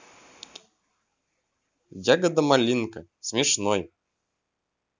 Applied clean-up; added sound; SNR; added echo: none; none; none; none.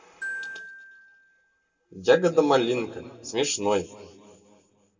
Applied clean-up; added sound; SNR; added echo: none; Glockenspiel; 15 dB; reverberation time 2.3 s.